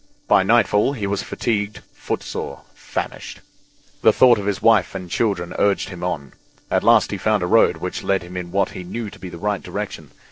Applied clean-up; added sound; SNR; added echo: neural separator model SepFormer DNS4.